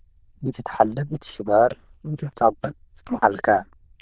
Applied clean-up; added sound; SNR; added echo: neural diffusion model UNIVERSE++.